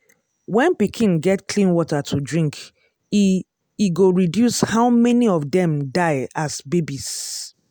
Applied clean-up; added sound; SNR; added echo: none; none; none; none.